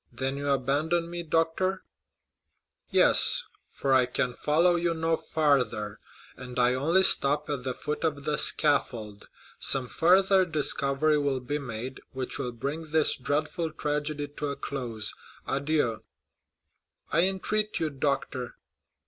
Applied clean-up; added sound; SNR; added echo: none; none; none; none.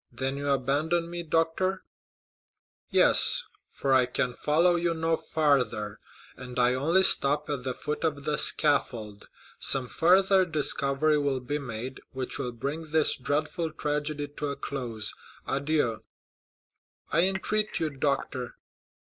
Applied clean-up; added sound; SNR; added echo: neural mask model Resemble Enhance denoiser.